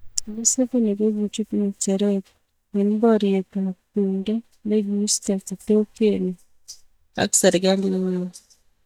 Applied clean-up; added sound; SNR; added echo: neural mask model DeepFilterNet 3.